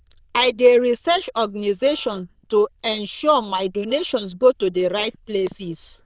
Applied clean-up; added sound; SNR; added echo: neural diffusion model UNIVERSE++.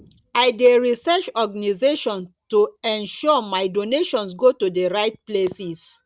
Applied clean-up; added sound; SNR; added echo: none; none; none; none.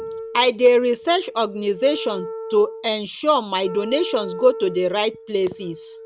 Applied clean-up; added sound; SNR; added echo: none; Wind instrument, woodwind instrument; 13 dB; none.